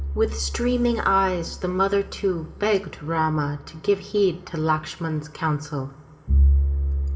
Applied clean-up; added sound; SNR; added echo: none; Bowed string instrument; 2 dB; reverberation time 2.2 s.